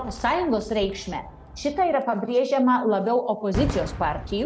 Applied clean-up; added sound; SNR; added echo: none; Fireworks; 11 dB; none.